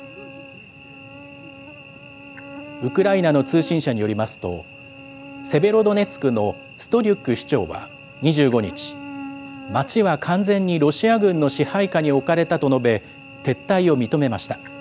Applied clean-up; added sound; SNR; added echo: none; Cricket / Buzz; 17 dB; none.